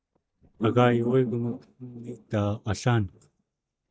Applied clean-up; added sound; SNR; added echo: neural mask model DeepFilterNet 3.